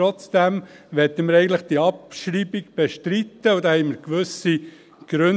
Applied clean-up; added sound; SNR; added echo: none; none; none; none.